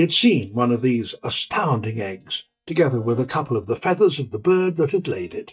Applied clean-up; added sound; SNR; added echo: neural mask model DeepFilterNet 3.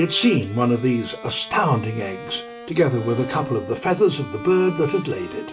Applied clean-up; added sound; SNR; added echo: none; Bowed string instrument; 13 dB; reverberation time 0.2 s.